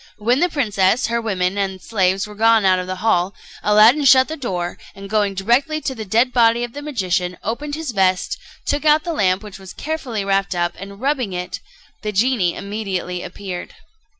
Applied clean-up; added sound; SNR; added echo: none; none; none; none.